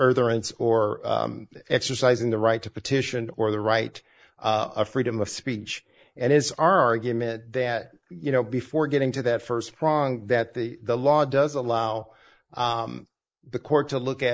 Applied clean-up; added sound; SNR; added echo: neural mask model Resemble Enhance denoiser.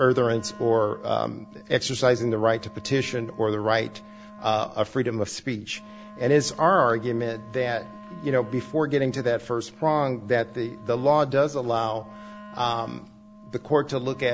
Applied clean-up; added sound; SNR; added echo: none; Wind instrument, woodwind instrument; 20 dB; none.